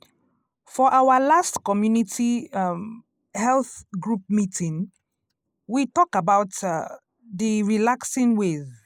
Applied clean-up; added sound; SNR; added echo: neural mask model Resemble Enhance denoiser.